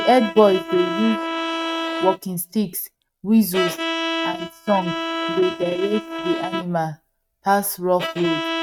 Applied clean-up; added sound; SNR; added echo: neural mask model RNNoise.